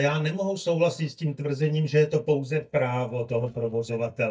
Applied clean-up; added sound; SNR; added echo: neural mask model DeepFilterNet 3.